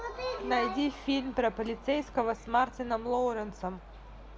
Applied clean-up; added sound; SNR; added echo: none; Crowd; 19 dB; none.